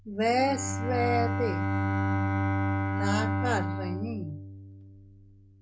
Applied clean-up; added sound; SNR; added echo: none; Bowed string instrument; -2 dB; none.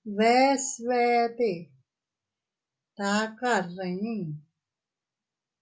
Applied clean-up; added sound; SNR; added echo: none; none; none; none.